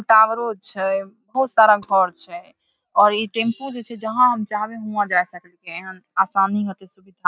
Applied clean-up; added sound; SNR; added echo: neural mask model DeepFilterNet 3.